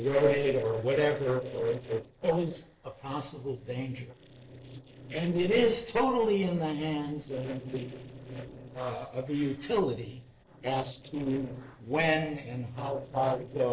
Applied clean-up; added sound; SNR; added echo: neural separator model SepFormer DNS4.